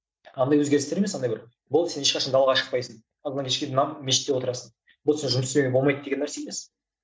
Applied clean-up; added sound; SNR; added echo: none; none; none; none.